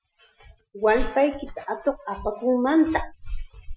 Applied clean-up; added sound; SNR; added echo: classical method Wiener filter.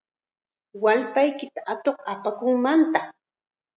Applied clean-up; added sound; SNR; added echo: none; none; none; none.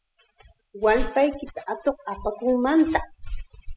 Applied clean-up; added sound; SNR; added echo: classical method spectral subtraction.